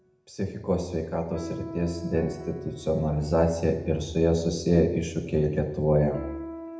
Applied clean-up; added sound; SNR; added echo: none; Piano; 16 dB; reverberation time 0.8 s.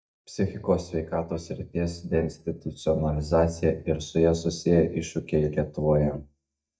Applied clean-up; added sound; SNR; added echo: neural mask model DeepFilterNet 3.